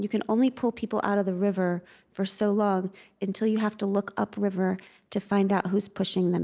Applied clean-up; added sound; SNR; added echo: none; none; none; none.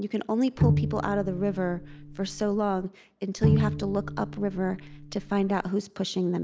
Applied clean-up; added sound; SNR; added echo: none; Bowed string instrument; 1 dB; none.